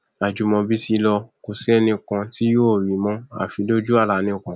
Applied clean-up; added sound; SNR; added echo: none; none; none; none.